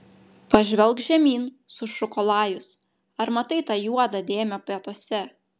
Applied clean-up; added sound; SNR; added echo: none; none; none; none.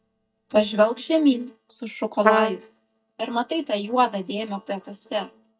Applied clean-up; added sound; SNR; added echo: neural mask model DeepFilterNet 3.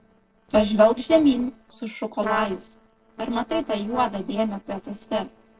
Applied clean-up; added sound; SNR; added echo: neural separator model SepFormer DNS4.